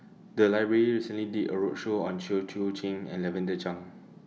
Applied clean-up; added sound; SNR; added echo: none; none; none; none.